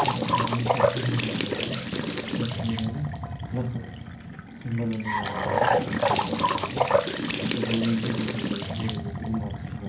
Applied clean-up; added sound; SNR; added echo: none; Trickle, dribble / Bathtub (filling or washing) / Sink (filling or washing) / Gurgling; -4 dB; reverberation time 0.6 s.